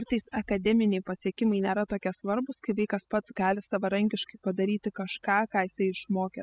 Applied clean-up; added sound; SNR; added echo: classical method spectral subtraction.